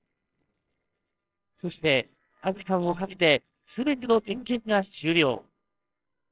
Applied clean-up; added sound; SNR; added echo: neural separator model SepFormer WHAMR!.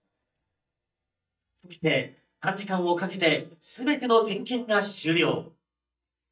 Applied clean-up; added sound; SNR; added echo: neural mask model DeepFilterNet 3.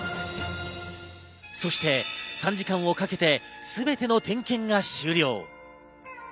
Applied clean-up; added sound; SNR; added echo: none; none; none; none.